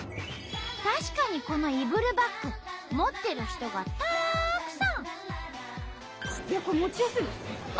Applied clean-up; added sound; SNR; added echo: none; none; none; none.